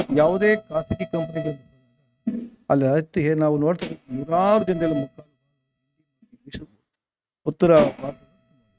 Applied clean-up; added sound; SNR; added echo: neural mask model RNNoise.